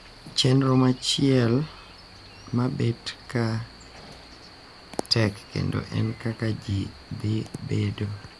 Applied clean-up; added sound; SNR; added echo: none; Cricket; 20 dB; none.